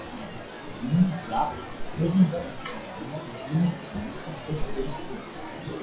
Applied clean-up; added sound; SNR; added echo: classical method WPE with log-MMSE.